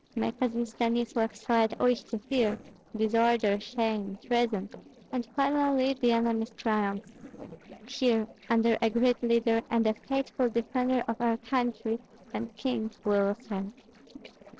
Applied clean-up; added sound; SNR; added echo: neural separator model SepFormer DNS4.